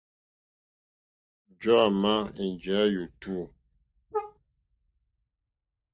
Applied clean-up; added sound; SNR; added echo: neural mask model DeepFilterNet 3.